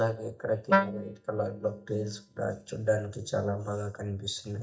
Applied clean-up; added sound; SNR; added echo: neural mask model DeepFilterNet 3.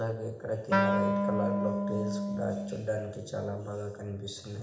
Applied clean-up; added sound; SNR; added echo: none; Wind instrument, woodwind instrument; -5 dB; reverberation time 0.8 s.